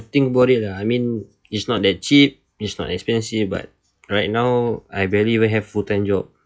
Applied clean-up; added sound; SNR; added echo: classical method log-MMSE.